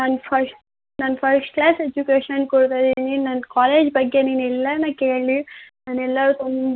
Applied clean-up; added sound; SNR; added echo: none; none; none; none.